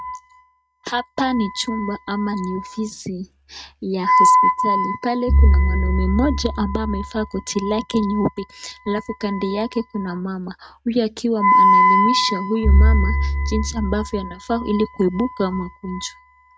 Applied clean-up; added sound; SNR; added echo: neural mask model RNNoise.